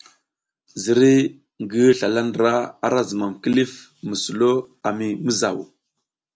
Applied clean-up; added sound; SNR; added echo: none; none; none; none.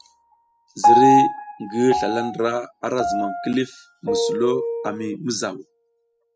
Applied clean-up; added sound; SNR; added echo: classical method spectral subtraction.